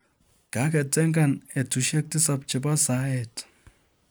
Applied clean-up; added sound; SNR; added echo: none; none; none; none.